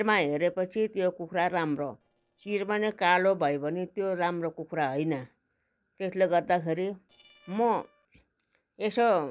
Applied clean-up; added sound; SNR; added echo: neural separator model SepFormer DNS4.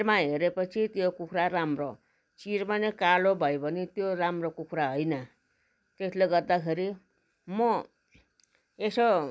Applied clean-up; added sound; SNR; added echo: none; none; none; none.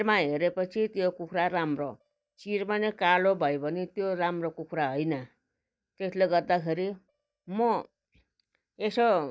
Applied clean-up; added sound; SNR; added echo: neural mask model DeepFilterNet 3.